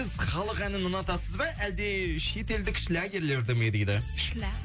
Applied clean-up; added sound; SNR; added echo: none; none; none; none.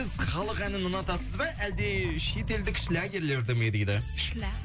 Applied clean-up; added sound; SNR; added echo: none; Sink (filling or washing); 11 dB; none.